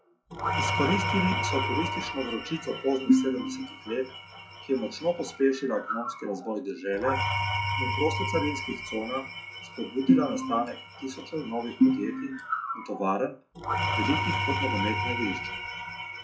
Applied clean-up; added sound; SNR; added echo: classical method log-MMSE.